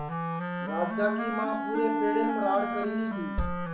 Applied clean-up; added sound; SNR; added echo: none; Wind instrument, woodwind instrument; 0 dB; reverberation time 0.4 s.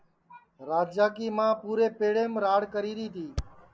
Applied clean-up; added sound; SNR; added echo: none; none; none; none.